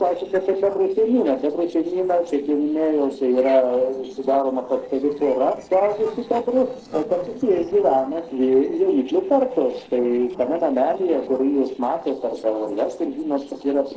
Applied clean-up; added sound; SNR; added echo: neural separator model SepFormer DNS4.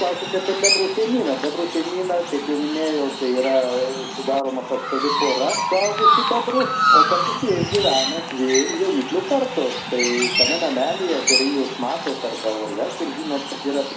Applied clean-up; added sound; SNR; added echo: none; Chirp, tweet; 1 dB; reverberation time 0.5 s.